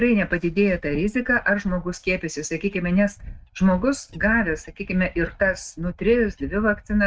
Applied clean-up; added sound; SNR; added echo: neural mask model RNNoise.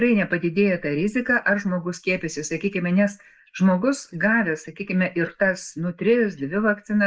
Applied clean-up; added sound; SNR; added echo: neural mask model Resemble Enhance denoiser.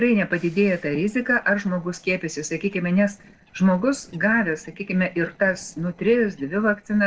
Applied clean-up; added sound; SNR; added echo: neural separator model SepFormer DNS4.